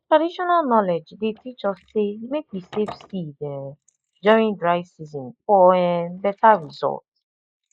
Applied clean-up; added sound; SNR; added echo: neural mask model Resemble Enhance denoiser.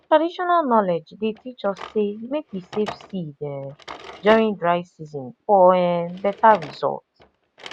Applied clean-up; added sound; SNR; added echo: none; Drawer open or close; 20 dB; none.